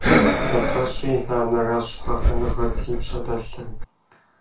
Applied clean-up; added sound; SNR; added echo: none; Breathing; -4 dB; reverberation time 0.2 s.